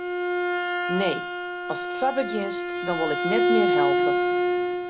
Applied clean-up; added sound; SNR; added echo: none; Bowed string instrument; -5 dB; none.